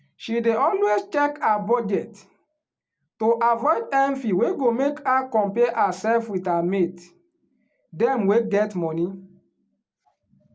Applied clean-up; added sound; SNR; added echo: none; none; none; none.